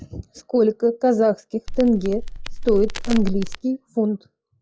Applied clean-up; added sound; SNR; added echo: classical method log-MMSE.